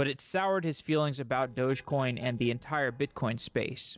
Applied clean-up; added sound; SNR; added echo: neural separator model SepFormer DNS4.